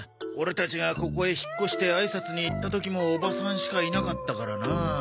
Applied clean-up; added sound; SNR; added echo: none; none; none; none.